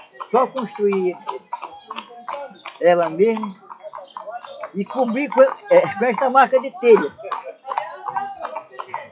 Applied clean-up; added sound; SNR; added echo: classical method WPE with log-MMSE.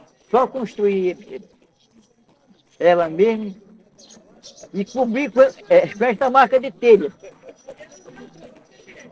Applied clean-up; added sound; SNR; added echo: neural separator model SepFormer DNS4.